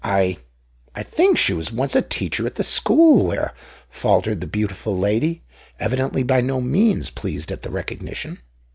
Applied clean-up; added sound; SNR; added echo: none; none; none; none.